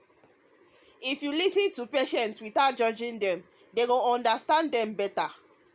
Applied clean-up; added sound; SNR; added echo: none; none; none; none.